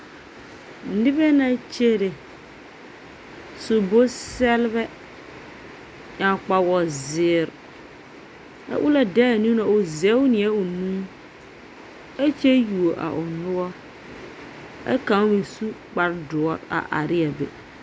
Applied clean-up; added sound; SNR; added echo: none; none; none; none.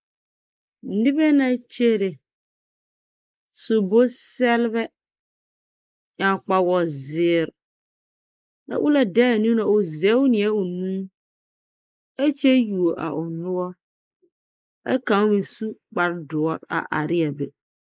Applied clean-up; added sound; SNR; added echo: neural mask model Resemble Enhance denoiser.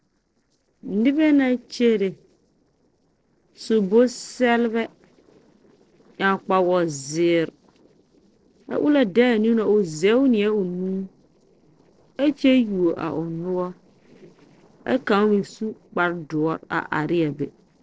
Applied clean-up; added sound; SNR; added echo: neural separator model SepFormer DNS4.